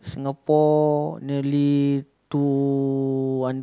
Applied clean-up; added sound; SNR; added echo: none; none; none; none.